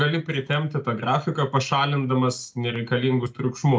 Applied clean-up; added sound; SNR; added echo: none; none; none; none.